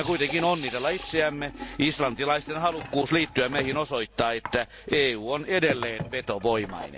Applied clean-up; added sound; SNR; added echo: none; Sink (filling or washing) / Water tap, faucet; 13 dB; none.